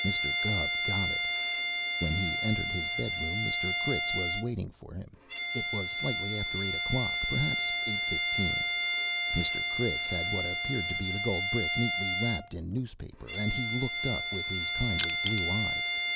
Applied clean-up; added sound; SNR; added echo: none; Crushing + Bowed string instrument; -4 dB; none.